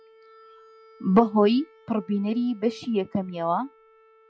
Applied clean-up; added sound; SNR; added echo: classical method log-MMSE.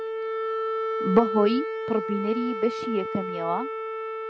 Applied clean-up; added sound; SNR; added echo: none; Wind instrument, woodwind instrument; 2 dB; none.